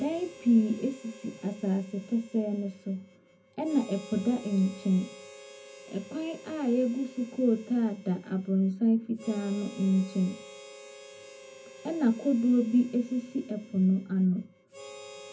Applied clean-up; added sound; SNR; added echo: none; Harmonica; 20 dB; reverberation time 0.4 s.